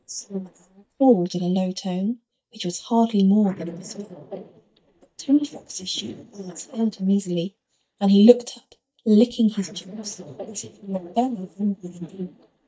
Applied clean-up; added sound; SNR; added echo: neural mask model DeepFilterNet 3.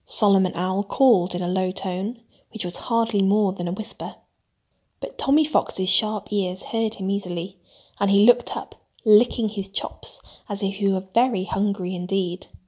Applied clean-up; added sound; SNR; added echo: none; none; none; none.